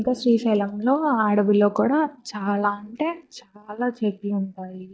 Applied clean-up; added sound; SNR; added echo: neural mask model DeepFilterNet 3.